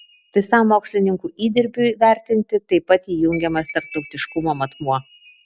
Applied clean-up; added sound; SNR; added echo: none; Chime; 18 dB; none.